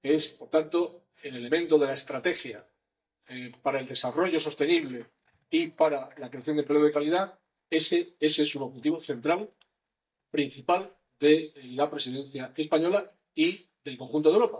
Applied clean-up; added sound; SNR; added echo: neural mask model DeepFilterNet 3.